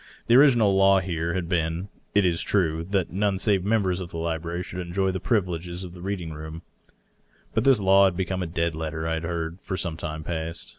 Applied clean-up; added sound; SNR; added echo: none; none; none; none.